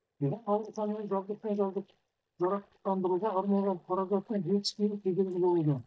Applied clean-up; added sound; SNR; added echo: neural mask model DeepFilterNet 3.